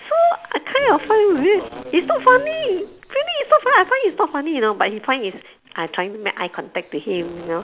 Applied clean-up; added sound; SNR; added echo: none; none; none; none.